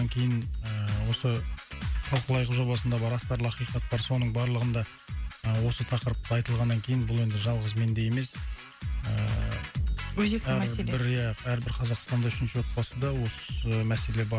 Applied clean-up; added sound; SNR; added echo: none; none; none; none.